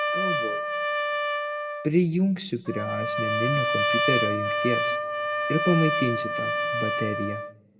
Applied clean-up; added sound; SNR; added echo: none; Trumpet; -2 dB; reverberation time 1.0 s.